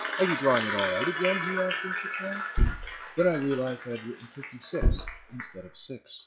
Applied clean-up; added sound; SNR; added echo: classical method log-MMSE.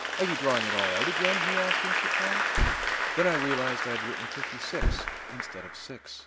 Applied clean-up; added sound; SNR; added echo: none; Gunshot, gunfire + Applause / Crowd; -4 dB; none.